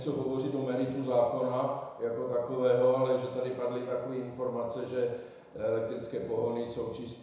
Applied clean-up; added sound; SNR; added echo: none; none; none; reverberation time 0.9 s.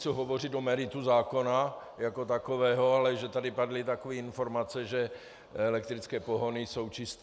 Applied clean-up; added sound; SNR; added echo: none; none; none; none.